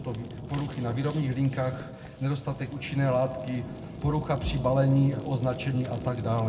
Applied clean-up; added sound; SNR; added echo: none; Fire; 10 dB; reverberation time 0.3 s.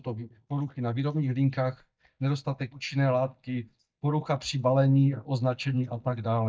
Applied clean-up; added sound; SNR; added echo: neural mask model DeepFilterNet 3.